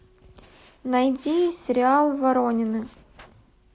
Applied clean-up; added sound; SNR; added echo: none; none; none; none.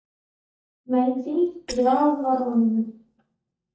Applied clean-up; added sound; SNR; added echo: neural mask model DeepFilterNet 3.